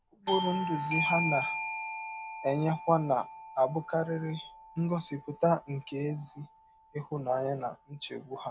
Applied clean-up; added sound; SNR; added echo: none; Bell / Doorbell; 7 dB; none.